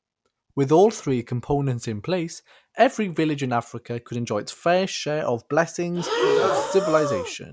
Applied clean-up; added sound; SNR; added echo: none; Breathing; 0 dB; none.